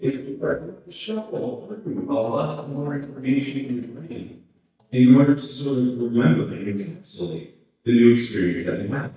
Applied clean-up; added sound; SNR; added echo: neural mask model DeepFilterNet 3.